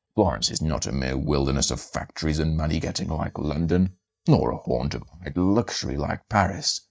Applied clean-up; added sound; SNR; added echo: neural mask model DeepFilterNet 3.